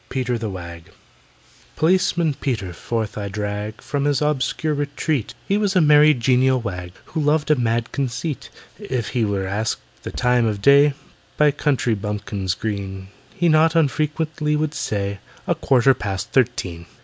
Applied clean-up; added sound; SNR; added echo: none; Boom; 17 dB; none.